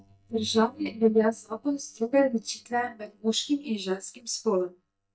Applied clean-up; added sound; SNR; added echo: neural mask model DeepFilterNet 3.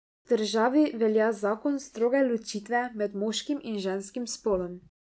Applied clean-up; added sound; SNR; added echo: none; none; none; none.